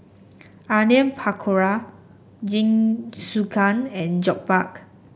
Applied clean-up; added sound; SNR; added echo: none; none; none; none.